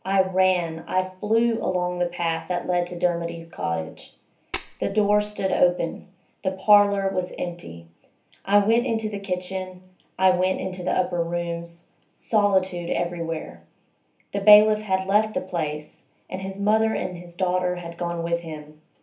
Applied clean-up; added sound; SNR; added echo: none; Tap; 12 dB; reverberation time 0.3 s.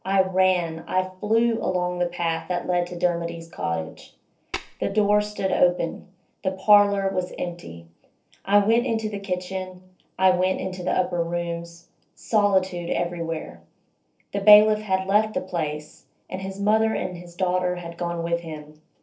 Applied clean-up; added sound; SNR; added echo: neural separator model SepFormer DNS4.